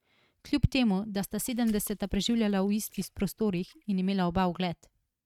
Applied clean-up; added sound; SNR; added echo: neural mask model RNNoise.